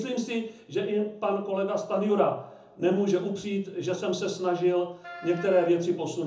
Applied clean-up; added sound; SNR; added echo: none; Wind instrument, woodwind instrument; 16 dB; reverberation time 0.6 s.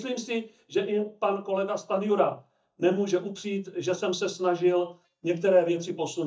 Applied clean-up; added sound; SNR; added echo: neural mask model DeepFilterNet 3.